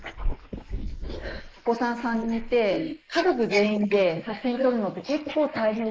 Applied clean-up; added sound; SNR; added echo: neural mask model Resemble Enhance denoiser.